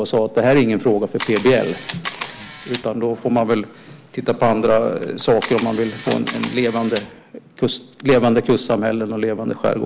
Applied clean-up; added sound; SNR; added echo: none; Camera; 13 dB; none.